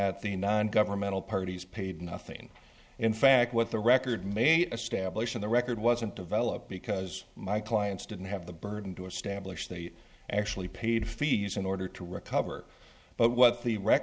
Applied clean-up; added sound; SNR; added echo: none; none; none; none.